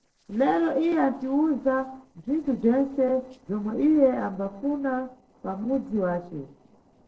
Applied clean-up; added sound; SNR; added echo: neural separator model SepFormer DNS4.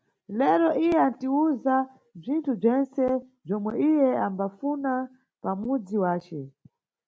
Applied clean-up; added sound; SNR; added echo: none; none; none; none.